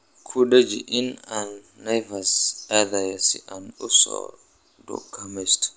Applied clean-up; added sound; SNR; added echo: none; none; none; none.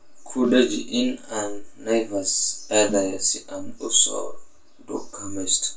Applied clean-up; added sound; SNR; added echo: none; Snare drum; 17 dB; reverberation time 0.2 s.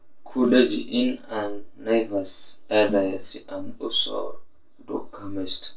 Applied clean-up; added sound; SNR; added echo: neural separator model SepFormer DNS4.